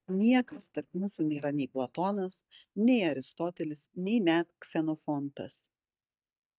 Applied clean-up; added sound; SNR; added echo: neural mask model DeepFilterNet 3.